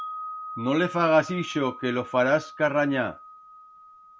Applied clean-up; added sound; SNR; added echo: none; Wind chime; 14 dB; none.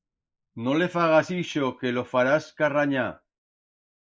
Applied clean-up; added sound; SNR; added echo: neural mask model Resemble Enhance denoiser.